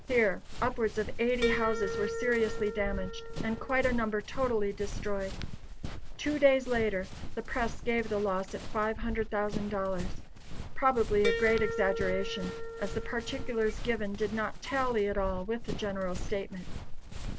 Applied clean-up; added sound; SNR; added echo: none; Run + Harp; 4 dB; none.